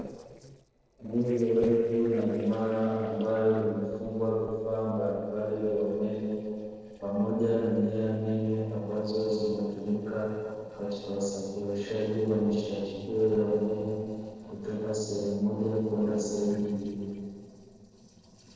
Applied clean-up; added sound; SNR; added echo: neural separator model SepFormer DNS4.